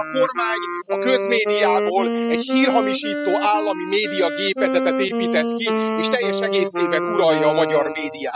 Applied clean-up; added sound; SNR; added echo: classical method spectral subtraction.